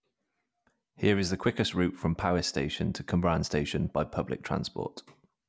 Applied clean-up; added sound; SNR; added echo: none; none; none; none.